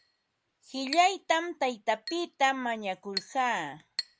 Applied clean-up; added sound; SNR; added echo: none; Chink, clink; 14 dB; none.